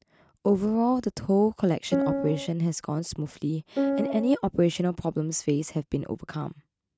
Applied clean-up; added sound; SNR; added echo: neural mask model RNNoise.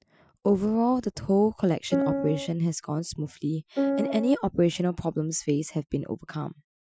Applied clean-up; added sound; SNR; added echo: classical method Wiener filter.